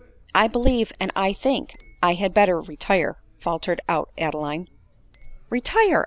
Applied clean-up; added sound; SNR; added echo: none; Chink, clink; 18 dB; none.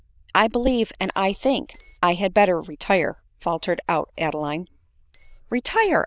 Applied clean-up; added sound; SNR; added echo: neural diffusion model UNIVERSE++.